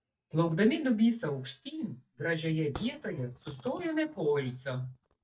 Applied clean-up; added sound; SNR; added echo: neural mask model DeepFilterNet 3.